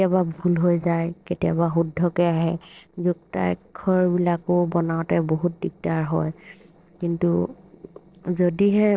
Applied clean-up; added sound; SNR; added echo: neural separator model SepFormer DNS4.